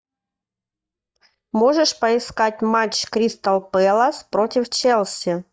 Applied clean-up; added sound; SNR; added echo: neural mask model DeepFilterNet 3.